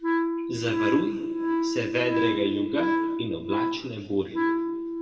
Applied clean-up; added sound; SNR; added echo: none; Wind instrument, woodwind instrument; -3 dB; reverberation time 1.6 s.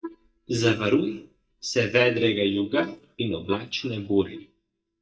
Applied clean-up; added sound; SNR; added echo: neural mask model DeepFilterNet 3.